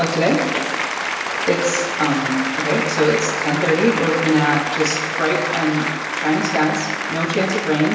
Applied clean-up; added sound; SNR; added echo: none; Applause; 3 dB; reverberation time 1.0 s.